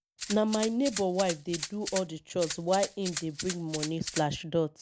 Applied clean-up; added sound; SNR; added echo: none; Rattle (instrument); 4 dB; none.